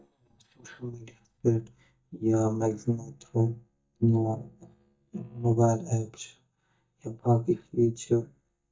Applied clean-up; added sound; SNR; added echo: neural mask model DeepFilterNet 3.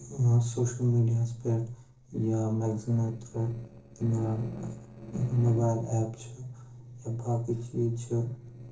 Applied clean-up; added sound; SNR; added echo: neural separator model SepFormer DNS4.